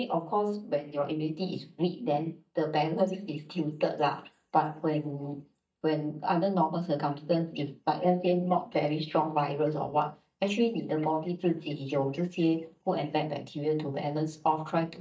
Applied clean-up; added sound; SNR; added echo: neural mask model DeepFilterNet 3.